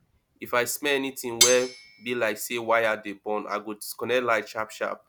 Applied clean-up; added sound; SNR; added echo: none; Cutlery, silverware; 1 dB; none.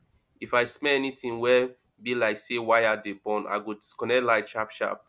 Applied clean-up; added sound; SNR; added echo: none; none; none; none.